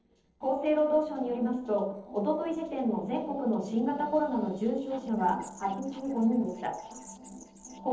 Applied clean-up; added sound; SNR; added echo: neural separator model SepFormer DNS4.